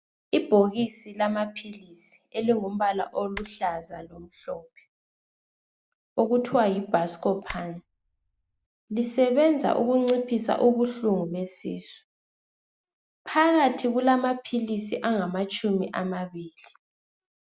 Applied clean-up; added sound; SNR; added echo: none; Typing; 19 dB; none.